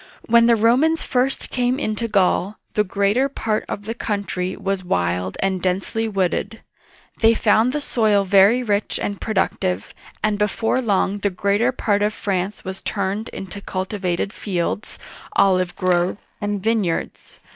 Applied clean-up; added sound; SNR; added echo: neural mask model DeepFilterNet 3.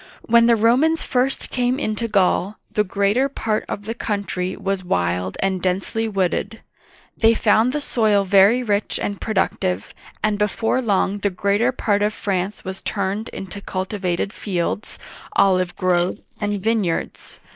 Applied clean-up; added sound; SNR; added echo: neural mask model Resemble Enhance denoiser.